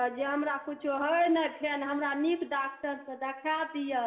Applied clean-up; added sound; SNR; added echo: none; none; none; reverberation time 2.3 s.